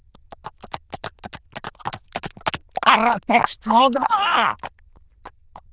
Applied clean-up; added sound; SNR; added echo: neural diffusion model UNIVERSE++.